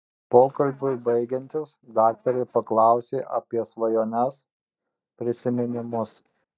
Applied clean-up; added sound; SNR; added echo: neural mask model DeepFilterNet 3.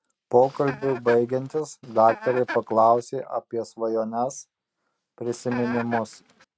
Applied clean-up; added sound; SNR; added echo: neural mask model RNNoise.